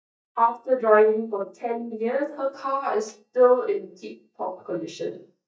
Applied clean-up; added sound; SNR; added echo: neural mask model DeepFilterNet 3.